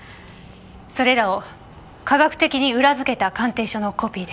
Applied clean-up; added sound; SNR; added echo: none; none; none; none.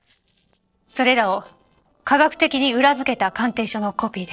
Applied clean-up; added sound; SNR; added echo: neural separator model SepFormer DNS4.